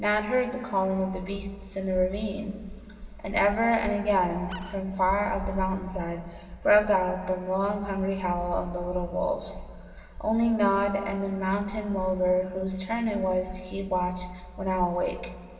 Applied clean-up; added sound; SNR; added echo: none; Animal; 18 dB; reverberation time 2.2 s.